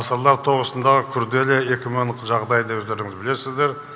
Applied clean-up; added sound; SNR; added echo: none; none; none; none.